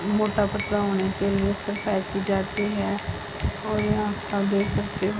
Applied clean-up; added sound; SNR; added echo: none; Domestic sounds, home sounds + Glass / Bell; 11 dB; none.